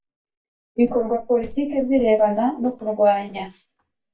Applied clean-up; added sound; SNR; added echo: neural mask model DeepFilterNet 3.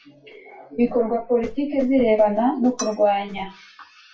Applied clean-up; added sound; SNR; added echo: classical method WPE with log-MMSE.